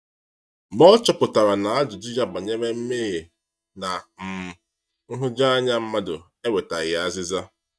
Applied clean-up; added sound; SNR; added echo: neural mask model DeepFilterNet 3.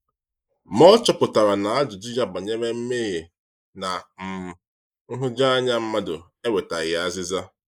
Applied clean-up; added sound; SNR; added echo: neural mask model Resemble Enhance denoiser.